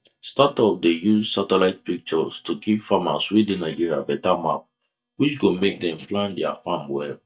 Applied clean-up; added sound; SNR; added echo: neural mask model DeepFilterNet 3.